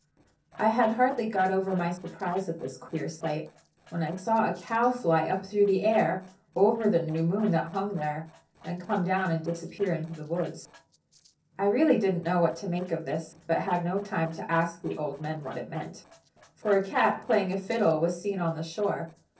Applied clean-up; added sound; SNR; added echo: neural separator model SepFormer DNS4.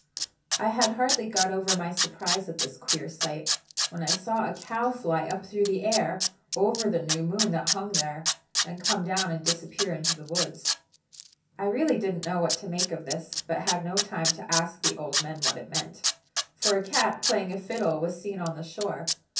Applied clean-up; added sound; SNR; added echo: none; Tools; 2 dB; reverberation time 0.3 s.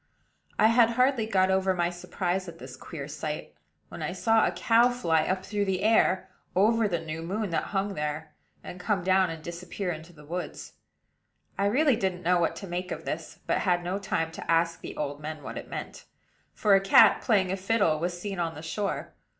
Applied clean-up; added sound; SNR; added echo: none; none; none; none.